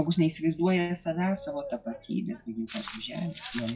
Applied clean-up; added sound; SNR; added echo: classical method log-MMSE.